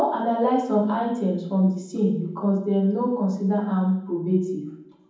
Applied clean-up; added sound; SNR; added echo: none; none; none; reverberation time 1.2 s.